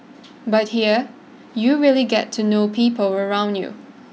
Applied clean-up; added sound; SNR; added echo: none; none; none; none.